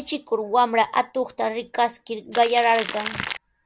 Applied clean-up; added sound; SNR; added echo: none; Crackle; 9 dB; none.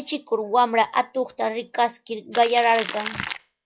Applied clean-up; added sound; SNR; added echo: classical method log-MMSE.